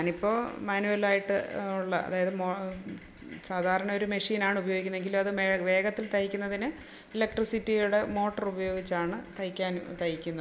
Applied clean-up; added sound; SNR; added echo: none; none; none; none.